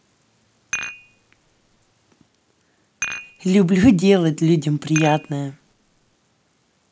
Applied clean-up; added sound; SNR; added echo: none; Dishes, pots, and pans; 12 dB; none.